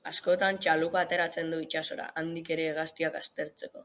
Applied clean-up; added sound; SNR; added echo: none; none; none; none.